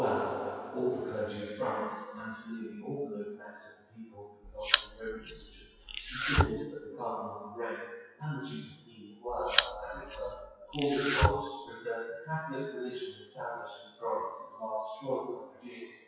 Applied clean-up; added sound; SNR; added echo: classical method WPE with log-MMSE.